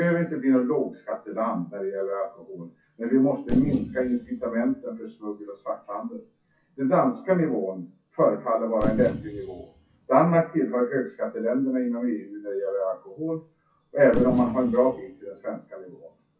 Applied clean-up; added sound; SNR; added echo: classical method WPE with log-MMSE.